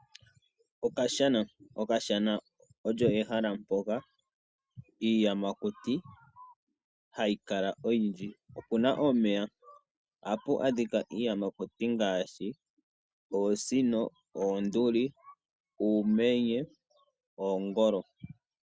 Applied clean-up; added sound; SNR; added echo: none; none; none; none.